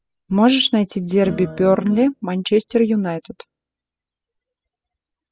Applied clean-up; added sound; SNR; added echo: classical method spectral subtraction.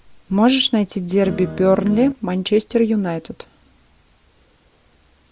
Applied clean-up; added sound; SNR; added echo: none; Guitar; 8 dB; none.